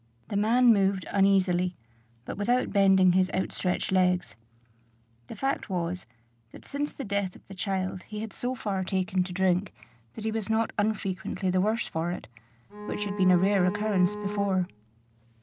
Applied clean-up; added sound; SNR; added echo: none; Bowed string instrument; 8 dB; none.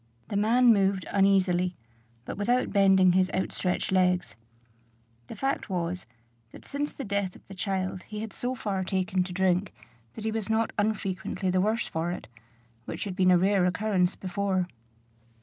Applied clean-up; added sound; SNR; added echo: none; none; none; none.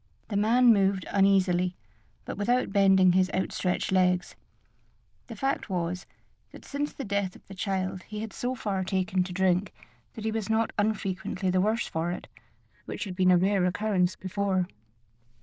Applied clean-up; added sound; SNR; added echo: neural diffusion model UNIVERSE++.